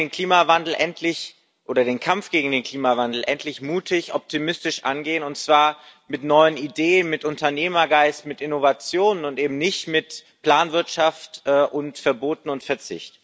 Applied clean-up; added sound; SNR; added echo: none; none; none; none.